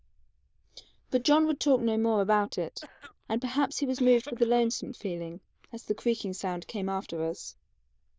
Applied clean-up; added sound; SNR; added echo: neural diffusion model UNIVERSE++.